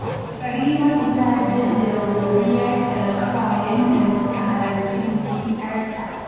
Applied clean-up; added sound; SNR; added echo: none; Race car, auto racing / Accelerating, revving, vroom; 6 dB; reverberation time 2.0 s.